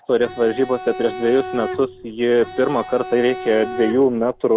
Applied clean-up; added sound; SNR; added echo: none; Bowed string instrument; 12 dB; none.